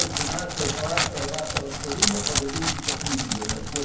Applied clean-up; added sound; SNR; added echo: none; Crackle; -5 dB; reverberation time 0.7 s.